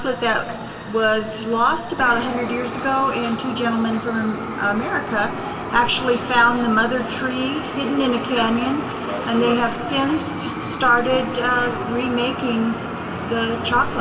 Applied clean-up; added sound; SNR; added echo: none; Fire; 9 dB; reverberation time 1.8 s.